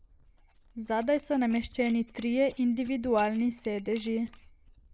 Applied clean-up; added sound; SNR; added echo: neural mask model Resemble Enhance denoiser.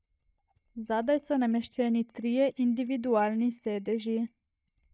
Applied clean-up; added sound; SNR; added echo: neural mask model DeepFilterNet 3.